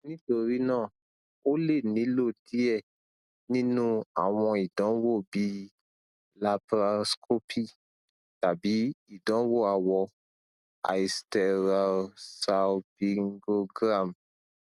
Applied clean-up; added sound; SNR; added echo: none; none; none; none.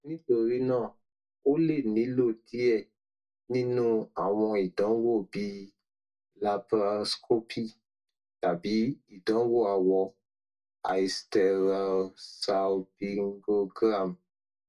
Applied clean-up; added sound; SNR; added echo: none; none; none; reverberation time 0.1 s.